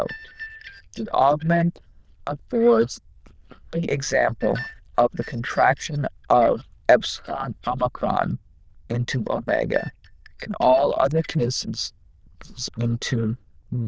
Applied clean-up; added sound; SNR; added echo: neural diffusion model UNIVERSE++.